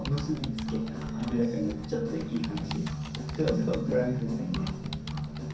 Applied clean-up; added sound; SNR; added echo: none; Computer keyboard; 12 dB; reverberation time 0.6 s.